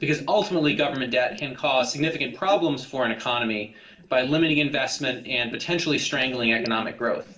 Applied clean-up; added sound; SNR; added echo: neural separator model SepFormer DNS4.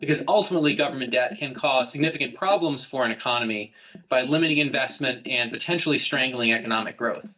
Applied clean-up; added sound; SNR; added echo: neural mask model DeepFilterNet 3.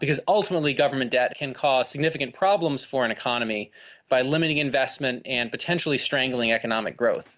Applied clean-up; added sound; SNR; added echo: none; none; none; none.